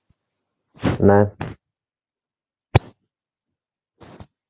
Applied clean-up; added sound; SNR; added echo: none; none; none; none.